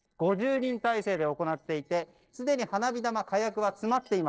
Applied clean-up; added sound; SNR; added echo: neural separator model SepFormer DNS4.